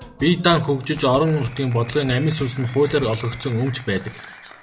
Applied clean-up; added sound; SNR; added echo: none; Drum / Drum kit + Applause; 18 dB; none.